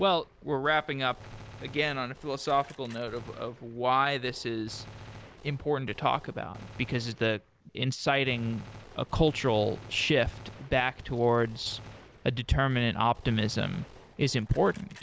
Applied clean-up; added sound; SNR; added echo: none; Gunshot, gunfire; 19 dB; none.